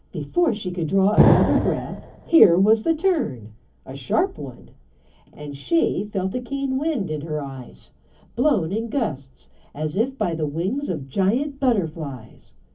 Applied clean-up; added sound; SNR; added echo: none; Explosion; -1 dB; reverberation time 0.3 s.